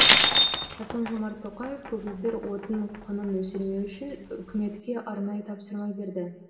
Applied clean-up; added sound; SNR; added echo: none; Shatter; -3 dB; reverberation time 1.6 s.